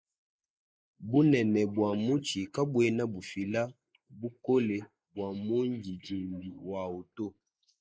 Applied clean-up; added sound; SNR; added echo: neural mask model Resemble Enhance denoiser.